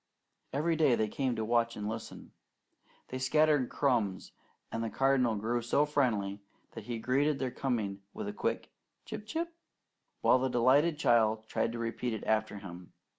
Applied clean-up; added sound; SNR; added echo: none; none; none; none.